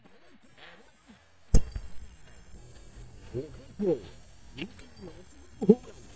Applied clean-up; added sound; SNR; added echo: neural mask model DeepFilterNet 3.